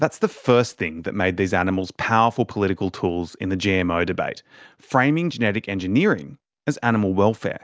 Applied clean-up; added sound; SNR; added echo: none; none; none; none.